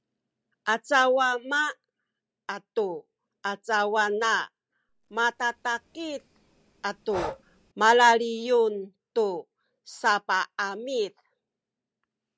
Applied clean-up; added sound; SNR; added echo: none; Breathing; 15 dB; none.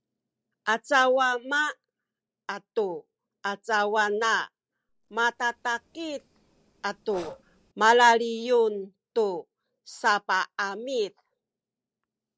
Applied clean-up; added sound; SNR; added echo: neural separator model SepFormer DNS4.